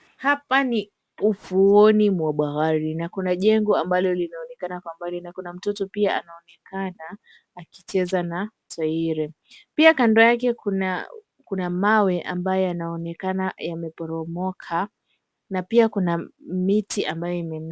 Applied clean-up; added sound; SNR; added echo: none; none; none; none.